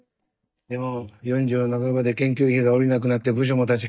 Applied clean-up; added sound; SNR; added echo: neural mask model DeepFilterNet 3.